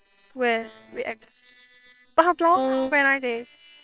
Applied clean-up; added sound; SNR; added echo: neural separator model SepFormer WHAM!.